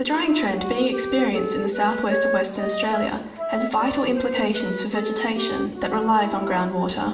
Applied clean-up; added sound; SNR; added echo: none; Wind instrument, woodwind instrument; 6 dB; reverberation time 0.9 s.